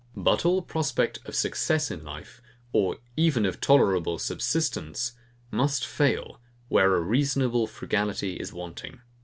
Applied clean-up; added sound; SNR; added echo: none; none; none; none.